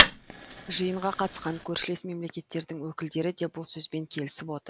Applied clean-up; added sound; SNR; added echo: none; Fire; -1 dB; none.